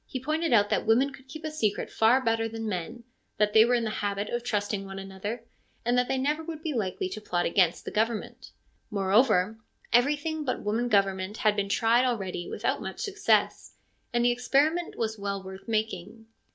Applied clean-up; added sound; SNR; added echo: none; none; none; none.